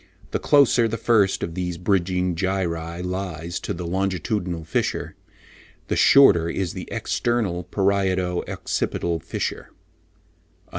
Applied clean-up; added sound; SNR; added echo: none; none; none; none.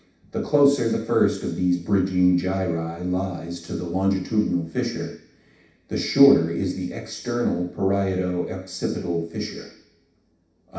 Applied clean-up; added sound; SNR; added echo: none; none; none; reverberation time 0.7 s.